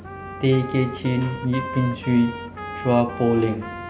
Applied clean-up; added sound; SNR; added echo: none; Trumpet; 12 dB; none.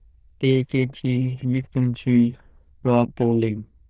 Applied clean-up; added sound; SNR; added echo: neural diffusion model UNIVERSE++.